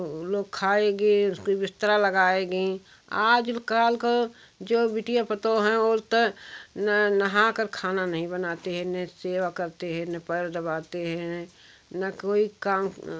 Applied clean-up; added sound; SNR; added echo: none; none; none; none.